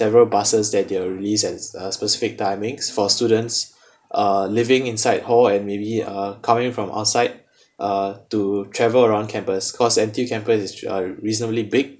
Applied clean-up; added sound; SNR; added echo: none; none; none; none.